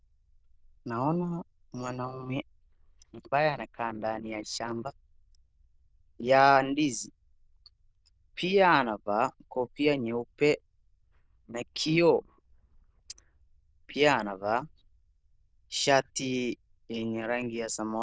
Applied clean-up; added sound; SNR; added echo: neural diffusion model UNIVERSE++.